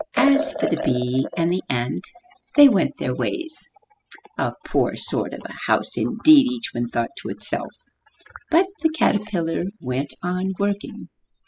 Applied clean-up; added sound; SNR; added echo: classical method spectral subtraction.